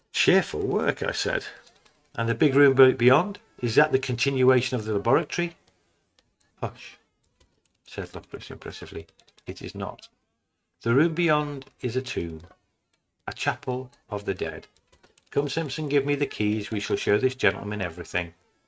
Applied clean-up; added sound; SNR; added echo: neural mask model RNNoise.